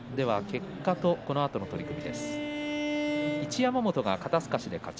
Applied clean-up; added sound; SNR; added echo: none; Bowed string instrument; 6 dB; none.